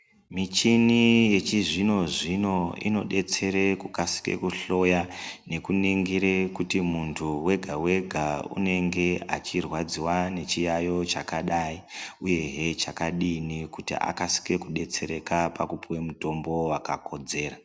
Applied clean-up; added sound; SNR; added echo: none; none; none; none.